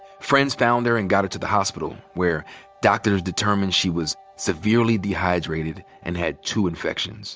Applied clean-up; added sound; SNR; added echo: none; none; none; none.